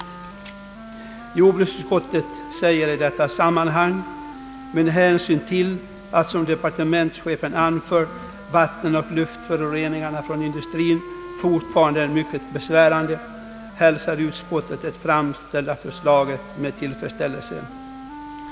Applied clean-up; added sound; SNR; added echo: none; Wind instrument, woodwind instrument; 16 dB; none.